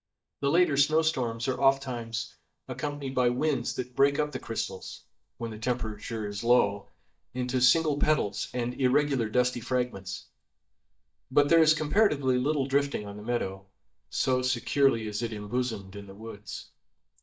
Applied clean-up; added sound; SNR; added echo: neural mask model DeepFilterNet 3.